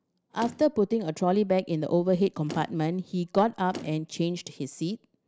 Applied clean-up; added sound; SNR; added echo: none; Motor vehicle (road); 18 dB; none.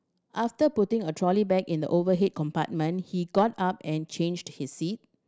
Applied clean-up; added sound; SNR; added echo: none; none; none; none.